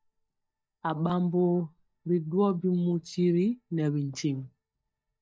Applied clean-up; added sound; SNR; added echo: neural mask model DeepFilterNet 3.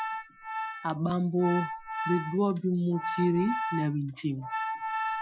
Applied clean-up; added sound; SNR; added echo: classical method Wiener filter.